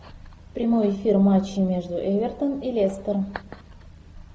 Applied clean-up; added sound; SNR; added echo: none; none; none; none.